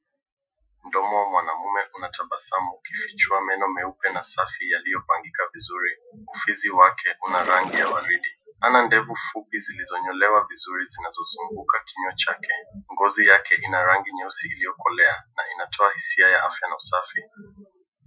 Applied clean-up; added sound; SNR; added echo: classical method Wiener filter.